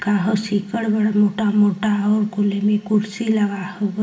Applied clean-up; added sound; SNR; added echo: none; none; none; reverberation time 1.4 s.